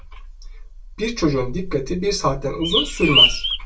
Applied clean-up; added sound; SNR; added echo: none; Bird; -5 dB; reverberation time 0.1 s.